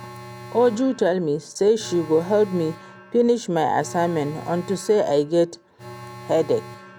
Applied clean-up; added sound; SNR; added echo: none; Alarm; 18 dB; none.